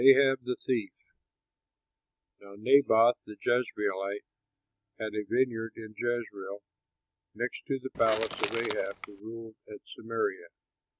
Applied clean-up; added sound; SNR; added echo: none; Crushing / Wood; 6 dB; none.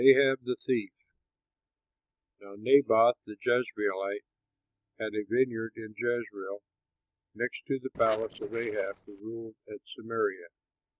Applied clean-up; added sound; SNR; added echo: neural separator model SepFormer DNS4.